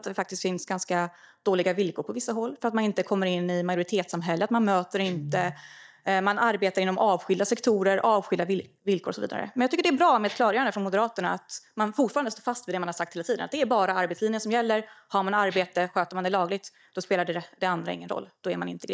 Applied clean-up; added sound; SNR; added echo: neural mask model DeepFilterNet 3.